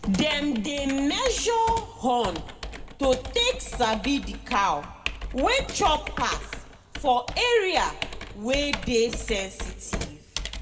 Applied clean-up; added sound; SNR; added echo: none; Computer keyboard; 9 dB; reverberation time 1.2 s.